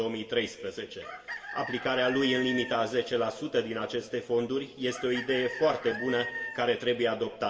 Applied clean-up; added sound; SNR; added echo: none; Chicken, rooster; 11 dB; reverberation time 1.5 s.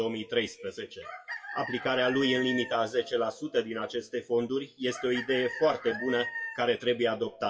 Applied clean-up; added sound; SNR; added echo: classical method WPE with log-MMSE.